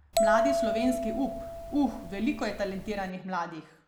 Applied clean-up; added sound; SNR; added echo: none; Bell; -1 dB; none.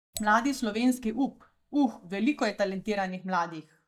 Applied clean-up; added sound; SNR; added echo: neural mask model DeepFilterNet 3.